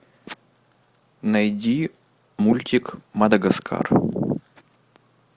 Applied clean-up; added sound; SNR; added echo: none; none; none; none.